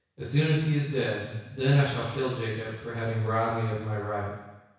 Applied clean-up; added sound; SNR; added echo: none; none; none; reverberation time 1.1 s.